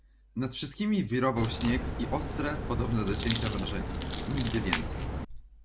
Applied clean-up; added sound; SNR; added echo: none; Crack; 1 dB; none.